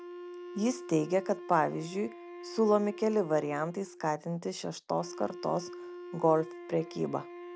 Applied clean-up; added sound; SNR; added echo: none; Wind instrument, woodwind instrument; 13 dB; none.